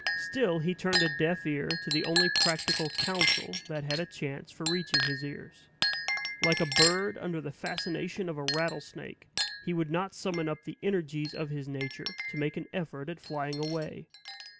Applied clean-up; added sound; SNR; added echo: none; Chink, clink; 1 dB; none.